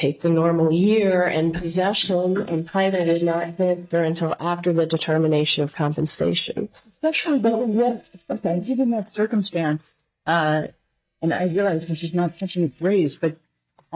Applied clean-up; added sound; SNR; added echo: neural mask model DeepFilterNet 3.